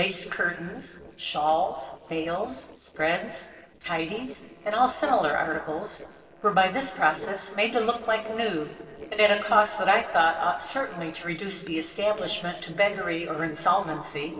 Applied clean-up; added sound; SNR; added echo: neural separator model SepFormer DNS4.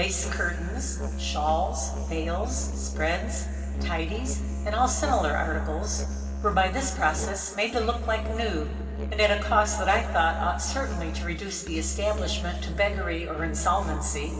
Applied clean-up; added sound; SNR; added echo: none; Musical instrument; 2 dB; reverberation time 2.7 s.